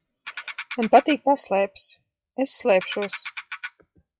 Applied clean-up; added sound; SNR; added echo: classical method log-MMSE.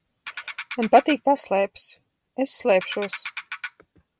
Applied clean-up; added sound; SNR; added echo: none; Ratchet, pawl; 12 dB; none.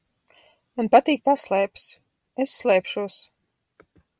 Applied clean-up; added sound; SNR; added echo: none; none; none; none.